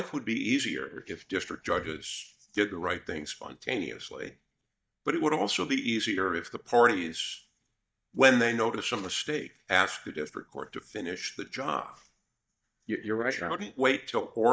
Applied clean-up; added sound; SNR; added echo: neural mask model DeepFilterNet 3.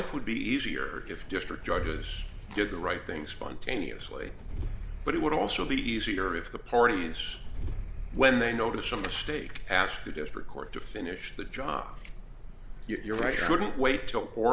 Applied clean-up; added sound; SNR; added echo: none; Engine starting / Car; 9 dB; none.